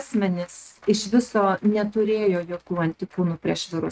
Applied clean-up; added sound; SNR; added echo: neural mask model RNNoise.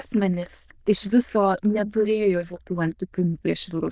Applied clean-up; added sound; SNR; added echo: neural diffusion model UNIVERSE++.